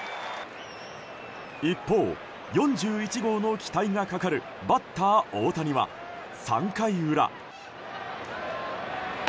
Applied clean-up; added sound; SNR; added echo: none; none; none; none.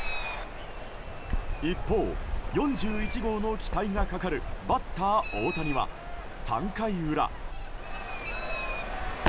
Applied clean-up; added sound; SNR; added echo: none; Bird; -1 dB; none.